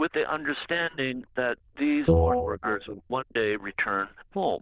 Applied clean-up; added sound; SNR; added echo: neural diffusion model UNIVERSE++.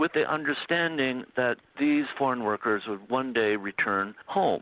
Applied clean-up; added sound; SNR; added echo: none; none; none; none.